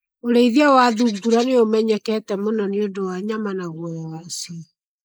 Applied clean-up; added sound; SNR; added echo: neural mask model Resemble Enhance denoiser.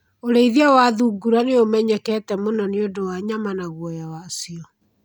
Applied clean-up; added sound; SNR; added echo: none; none; none; none.